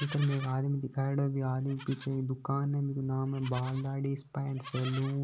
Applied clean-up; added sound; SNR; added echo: none; Livestock, farm animals, working animals; 15 dB; none.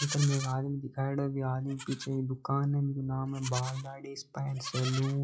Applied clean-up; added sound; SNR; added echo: classical method log-MMSE.